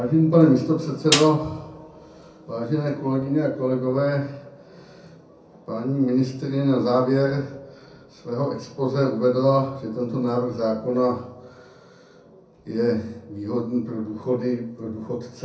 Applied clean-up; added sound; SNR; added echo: none; Snare drum; 2 dB; reverberation time 0.6 s.